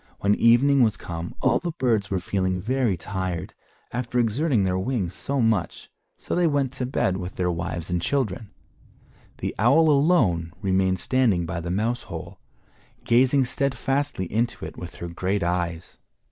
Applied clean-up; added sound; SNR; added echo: neural mask model Resemble Enhance denoiser.